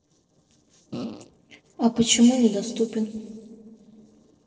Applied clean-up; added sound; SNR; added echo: neural separator model SepFormer DNS4.